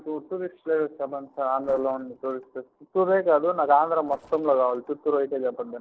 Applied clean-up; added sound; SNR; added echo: neural separator model SepFormer DNS4.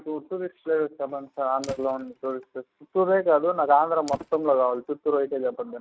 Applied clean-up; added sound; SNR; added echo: neural mask model RNNoise.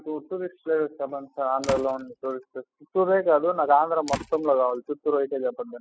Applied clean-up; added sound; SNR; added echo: classical method spectral subtraction.